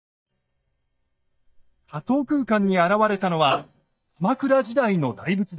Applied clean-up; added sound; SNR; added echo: neural mask model DeepFilterNet 3.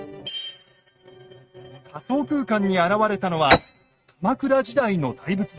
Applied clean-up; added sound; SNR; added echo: neural mask model RNNoise.